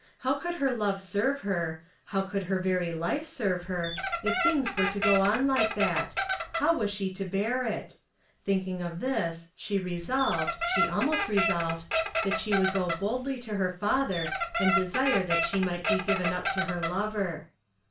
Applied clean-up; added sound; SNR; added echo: none; Squeak; 2 dB; reverberation time 0.3 s.